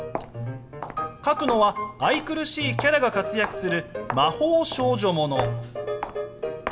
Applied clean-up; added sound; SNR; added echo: none; Walk, footsteps; 12 dB; reverberation time 0.6 s.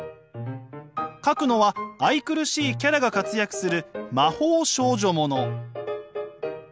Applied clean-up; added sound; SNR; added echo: none; none; none; none.